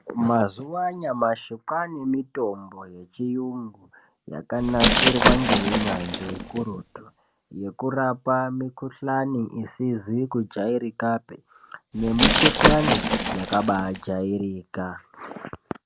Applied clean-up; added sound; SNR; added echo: none; Glass; -3 dB; none.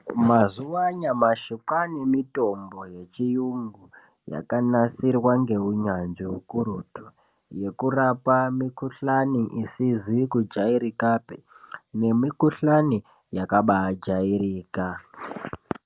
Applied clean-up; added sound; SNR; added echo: none; none; none; none.